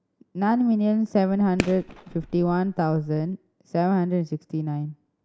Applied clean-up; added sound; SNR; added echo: none; Fireworks; 11 dB; none.